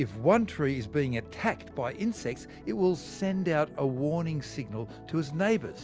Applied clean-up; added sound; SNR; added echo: none; none; none; none.